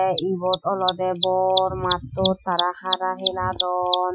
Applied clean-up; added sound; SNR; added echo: classical method Wiener filter.